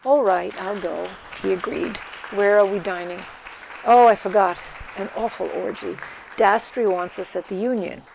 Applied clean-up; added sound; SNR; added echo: none; Applause; 18 dB; none.